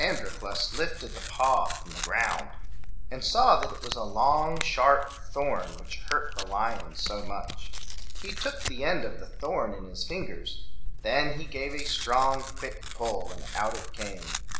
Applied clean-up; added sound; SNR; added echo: none; Tearing; 10 dB; reverberation time 0.7 s.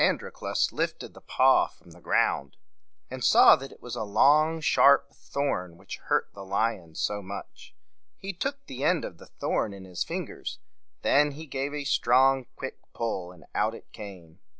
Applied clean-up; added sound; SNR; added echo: none; none; none; none.